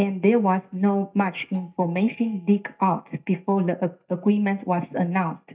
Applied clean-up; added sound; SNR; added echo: neural mask model DeepFilterNet 3.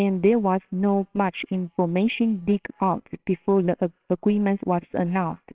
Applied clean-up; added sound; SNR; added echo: neural separator model SepFormer WHAMR!.